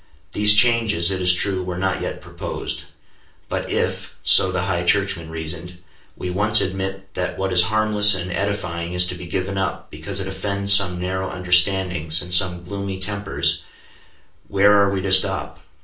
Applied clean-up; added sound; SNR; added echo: none; none; none; reverberation time 0.3 s.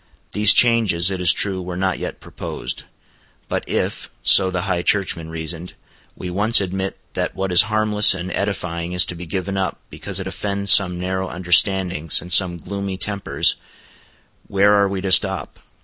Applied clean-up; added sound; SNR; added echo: none; none; none; none.